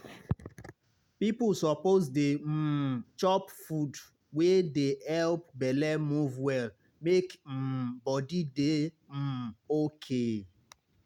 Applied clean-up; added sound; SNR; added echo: none; none; none; none.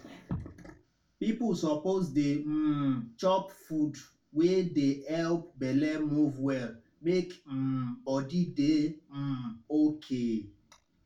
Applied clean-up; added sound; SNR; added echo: none; none; none; reverberation time 0.2 s.